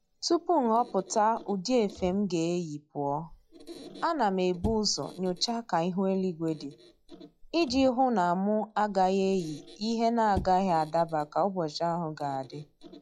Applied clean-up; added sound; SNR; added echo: classical method log-MMSE.